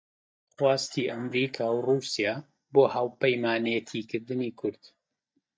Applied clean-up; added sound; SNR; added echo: neural mask model DeepFilterNet 3.